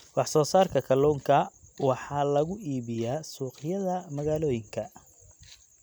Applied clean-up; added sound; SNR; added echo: none; none; none; none.